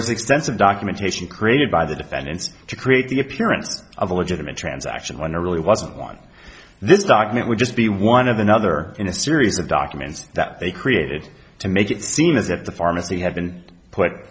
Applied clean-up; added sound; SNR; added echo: none; none; none; none.